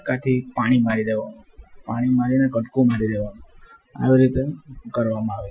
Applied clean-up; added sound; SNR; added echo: classical method Wiener filter.